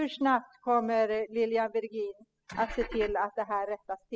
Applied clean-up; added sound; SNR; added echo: classical method spectral subtraction.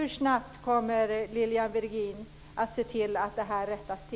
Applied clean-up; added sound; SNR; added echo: none; none; none; none.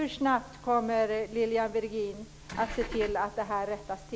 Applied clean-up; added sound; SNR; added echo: none; Engine / Car; 8 dB; none.